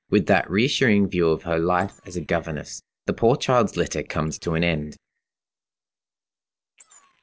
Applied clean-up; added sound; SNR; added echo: neural separator model SepFormer DNS4.